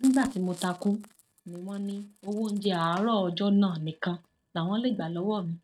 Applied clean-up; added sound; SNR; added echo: neural mask model RNNoise.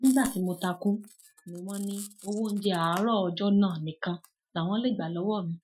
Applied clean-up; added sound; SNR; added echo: classical method Wiener filter.